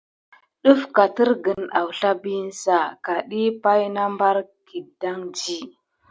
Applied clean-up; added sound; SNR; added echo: none; none; none; none.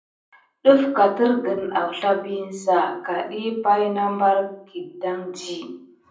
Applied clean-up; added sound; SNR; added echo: none; none; none; reverberation time 0.6 s.